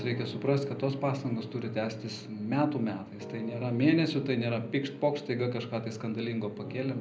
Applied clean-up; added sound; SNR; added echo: none; Piano; 14 dB; reverberation time 0.4 s.